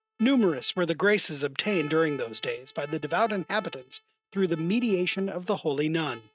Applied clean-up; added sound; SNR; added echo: neural mask model RNNoise.